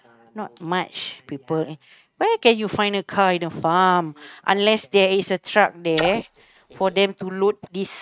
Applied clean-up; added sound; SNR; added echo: neural mask model RNNoise.